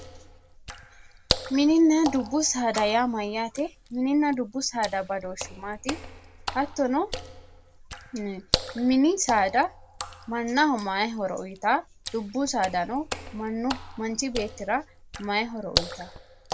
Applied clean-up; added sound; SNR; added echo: none; Water / Splash, splatter; 9 dB; none.